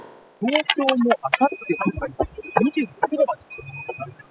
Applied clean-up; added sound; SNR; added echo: classical method spectral subtraction.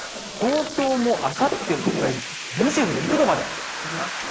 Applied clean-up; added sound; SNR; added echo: neural mask model Resemble Enhance denoiser.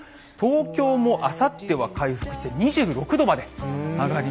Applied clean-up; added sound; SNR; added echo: none; none; none; none.